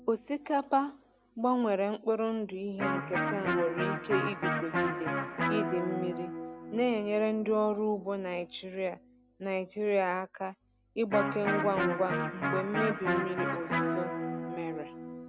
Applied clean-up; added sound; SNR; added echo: none; Electric guitar; 3 dB; none.